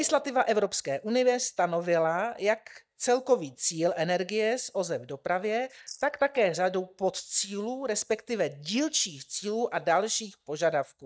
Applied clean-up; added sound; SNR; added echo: neural mask model DeepFilterNet 3.